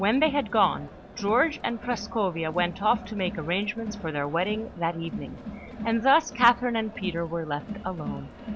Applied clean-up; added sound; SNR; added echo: none; Crowd; 11 dB; none.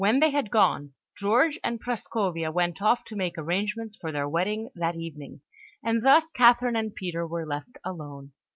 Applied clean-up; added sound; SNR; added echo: none; none; none; none.